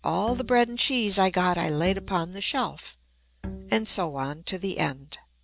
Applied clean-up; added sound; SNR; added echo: none; Bowed string instrument; 14 dB; none.